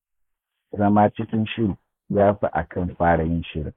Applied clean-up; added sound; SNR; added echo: neural mask model Resemble Enhance denoiser.